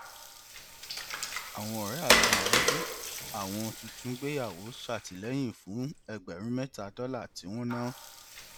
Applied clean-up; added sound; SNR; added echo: none; Water; -4 dB; none.